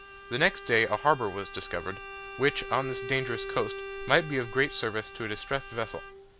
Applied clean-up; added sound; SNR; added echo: none; Bowed string instrument; 11 dB; none.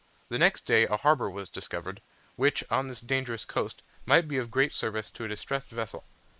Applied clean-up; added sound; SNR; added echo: neural mask model Resemble Enhance denoiser.